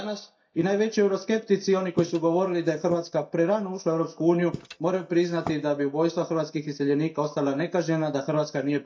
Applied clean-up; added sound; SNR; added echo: neural mask model DeepFilterNet 3.